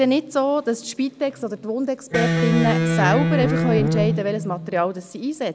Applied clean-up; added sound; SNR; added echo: none; Electric guitar; -2 dB; none.